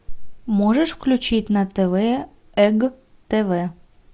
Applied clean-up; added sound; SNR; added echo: none; none; none; none.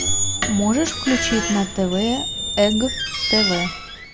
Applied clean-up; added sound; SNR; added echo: none; Squeak; 3 dB; none.